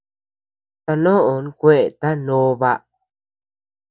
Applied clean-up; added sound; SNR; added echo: none; none; none; none.